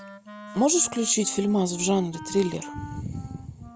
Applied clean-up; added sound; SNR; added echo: none; Wind instrument, woodwind instrument; 16 dB; none.